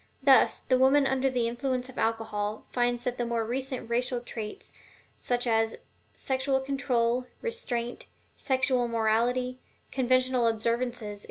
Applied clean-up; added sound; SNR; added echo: none; none; none; none.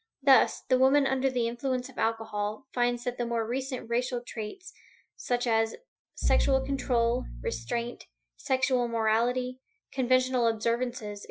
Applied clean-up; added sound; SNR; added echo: classical method Wiener filter.